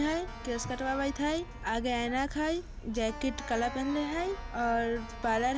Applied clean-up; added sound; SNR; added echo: none; Keyboard (musical); 10 dB; none.